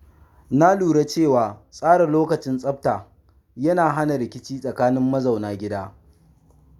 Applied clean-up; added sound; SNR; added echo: none; none; none; none.